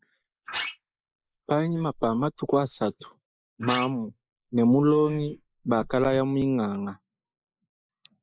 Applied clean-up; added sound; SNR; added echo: neural mask model Resemble Enhance denoiser.